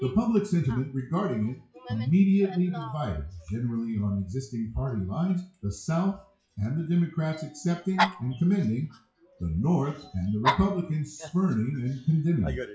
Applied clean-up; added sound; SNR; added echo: classical method WPE with log-MMSE.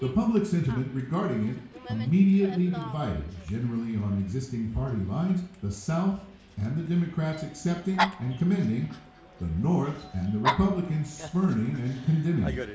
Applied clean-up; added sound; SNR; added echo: none; Dog; 12 dB; reverberation time 0.6 s.